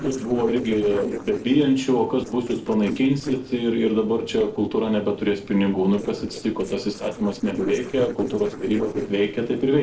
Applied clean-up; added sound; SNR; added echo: neural separator model SepFormer DNS4.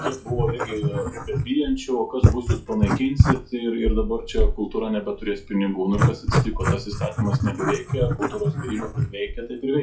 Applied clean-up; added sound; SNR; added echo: classical method WPE with log-MMSE.